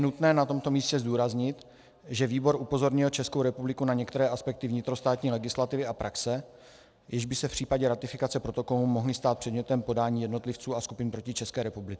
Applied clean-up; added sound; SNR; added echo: none; none; none; none.